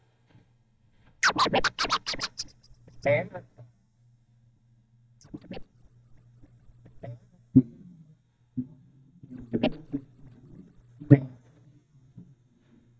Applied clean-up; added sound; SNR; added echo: neural mask model DeepFilterNet 3.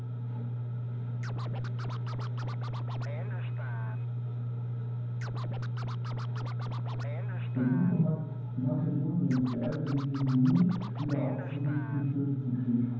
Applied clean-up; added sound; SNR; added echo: none; Scratching (performance technique); 17 dB; reverberation time 0.9 s.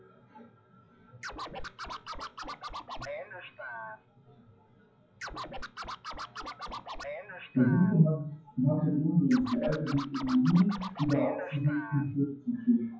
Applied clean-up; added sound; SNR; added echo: classical method WPE with log-MMSE.